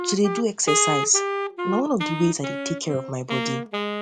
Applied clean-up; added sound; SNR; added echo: none; Wind instrument, woodwind instrument; 3 dB; none.